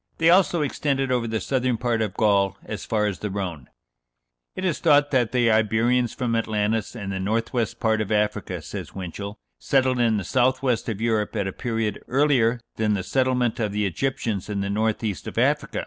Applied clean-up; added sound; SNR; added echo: none; none; none; none.